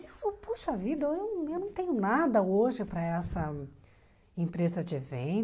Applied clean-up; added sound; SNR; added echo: none; none; none; none.